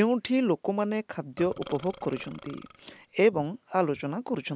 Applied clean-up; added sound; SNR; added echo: none; Burping, eructation; 19 dB; none.